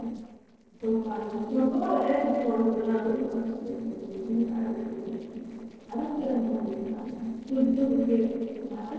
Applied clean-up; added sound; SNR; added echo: neural separator model SepFormer DNS4.